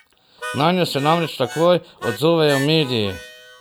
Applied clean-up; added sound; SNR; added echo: none; Harmonica; 15 dB; none.